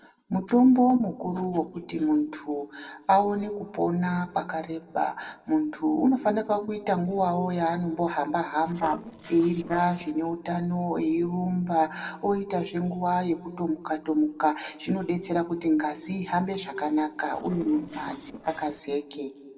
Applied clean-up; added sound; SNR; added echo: neural separator model SepFormer DNS4.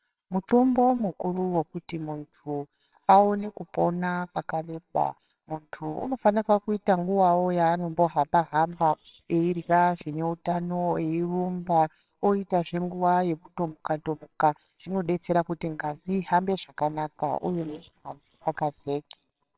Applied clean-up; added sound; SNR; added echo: neural separator model SepFormer WHAMR!.